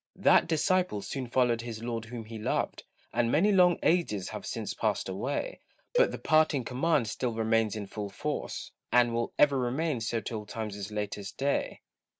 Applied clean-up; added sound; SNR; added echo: neural mask model RNNoise.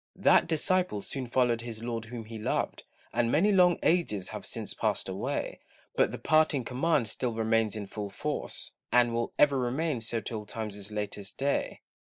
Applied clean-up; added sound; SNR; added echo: neural mask model Resemble Enhance denoiser.